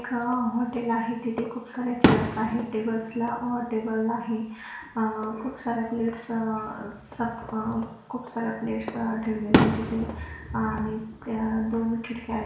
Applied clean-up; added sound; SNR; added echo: none; Fireworks; 3 dB; reverberation time 0.7 s.